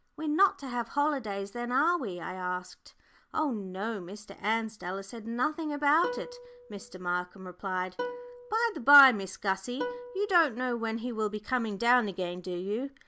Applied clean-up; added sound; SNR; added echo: none; Plucked string instrument; 12 dB; none.